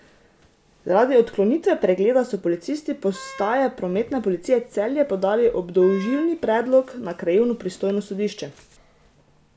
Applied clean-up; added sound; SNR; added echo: none; Wind instrument, woodwind instrument; 18 dB; none.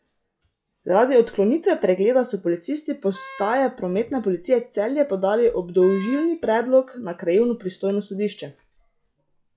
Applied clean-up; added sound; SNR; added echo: classical method log-MMSE.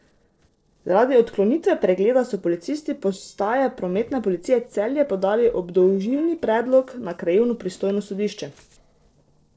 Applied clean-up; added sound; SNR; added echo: neural separator model SepFormer DNS4.